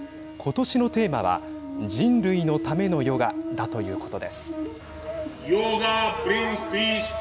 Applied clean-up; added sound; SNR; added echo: none; none; none; none.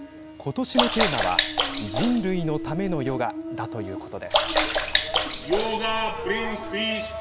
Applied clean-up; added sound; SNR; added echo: none; Sink (filling or washing) / Water / Splash, splatter; -1 dB; none.